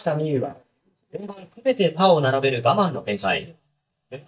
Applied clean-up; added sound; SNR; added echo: neural mask model DeepFilterNet 3.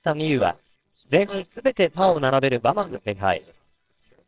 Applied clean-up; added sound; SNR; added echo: neural separator model SepFormer WHAMR!.